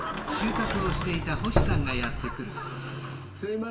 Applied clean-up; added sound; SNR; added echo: none; Sliding door; -1 dB; reverberation time 1.7 s.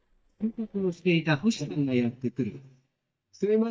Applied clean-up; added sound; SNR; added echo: neural mask model DeepFilterNet 3.